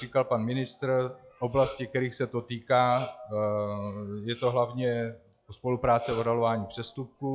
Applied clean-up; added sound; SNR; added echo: classical method log-MMSE.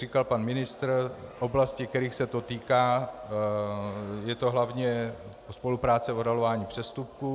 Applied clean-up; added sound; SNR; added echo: none; none; none; none.